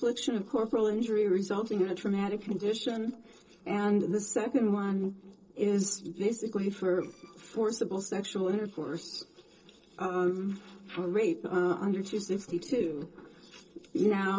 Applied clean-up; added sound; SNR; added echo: neural separator model SepFormer DNS4.